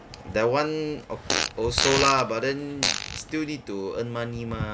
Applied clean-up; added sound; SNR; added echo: none; Fart; 2 dB; none.